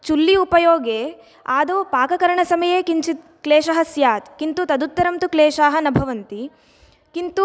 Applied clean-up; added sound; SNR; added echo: none; none; none; none.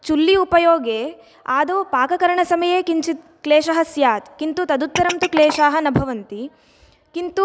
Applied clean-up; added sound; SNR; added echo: none; Glass; 12 dB; none.